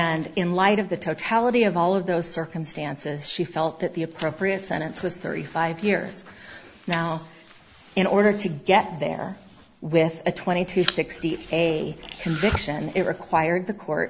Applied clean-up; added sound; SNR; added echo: none; Domestic sounds, home sounds; 8 dB; none.